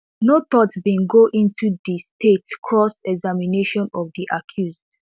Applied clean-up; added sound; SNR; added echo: none; none; none; none.